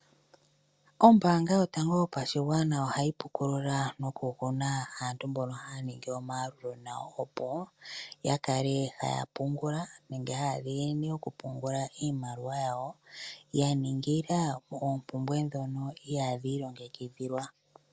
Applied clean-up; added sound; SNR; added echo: none; none; none; none.